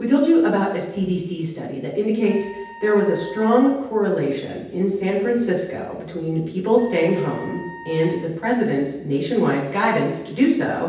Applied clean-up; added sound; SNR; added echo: none; Wind instrument, woodwind instrument; 19 dB; reverberation time 0.9 s.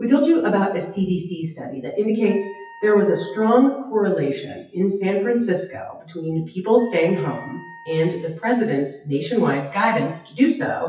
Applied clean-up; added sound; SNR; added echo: classical method WPE with log-MMSE.